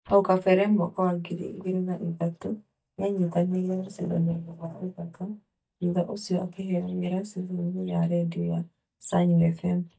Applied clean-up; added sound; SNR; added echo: neural mask model DeepFilterNet 3.